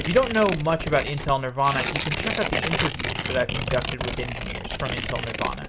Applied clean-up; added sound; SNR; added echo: none; Tearing; 2 dB; reverberation time 0.2 s.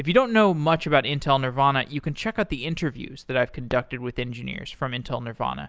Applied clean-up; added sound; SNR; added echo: none; none; none; none.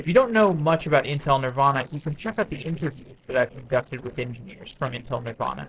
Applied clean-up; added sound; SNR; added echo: neural separator model SepFormer DNS4.